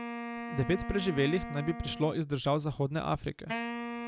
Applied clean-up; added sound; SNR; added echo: none; Wind instrument, woodwind instrument; 8 dB; none.